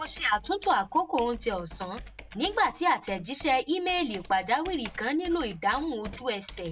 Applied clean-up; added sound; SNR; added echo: none; Computer keyboard; 17 dB; none.